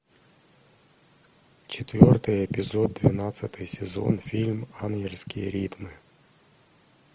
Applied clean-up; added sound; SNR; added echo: none; none; none; none.